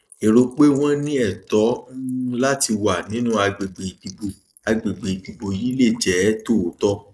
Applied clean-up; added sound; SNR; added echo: neural mask model Resemble Enhance denoiser.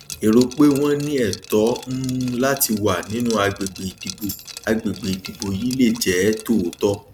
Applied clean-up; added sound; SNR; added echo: none; Tambourine + Liquid; 17 dB; none.